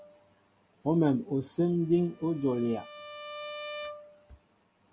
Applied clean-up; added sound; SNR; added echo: none; Bowed string instrument; 15 dB; none.